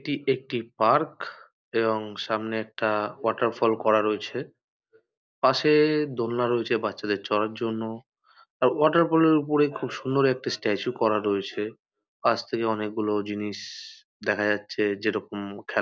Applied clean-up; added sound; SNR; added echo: none; none; none; none.